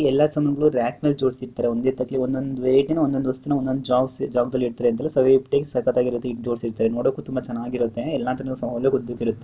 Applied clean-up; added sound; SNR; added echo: none; none; none; none.